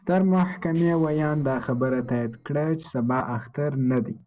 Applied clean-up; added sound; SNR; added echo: neural separator model SepFormer DNS4.